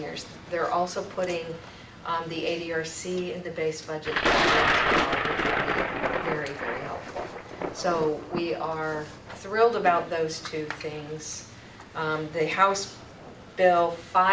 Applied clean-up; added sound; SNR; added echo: none; Thunder; 3 dB; none.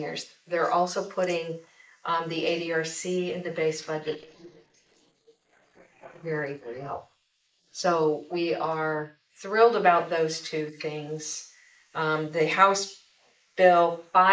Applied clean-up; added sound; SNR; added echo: neural mask model Resemble Enhance denoiser.